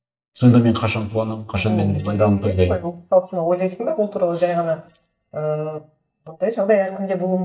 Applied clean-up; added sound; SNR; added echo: neural mask model DeepFilterNet 3.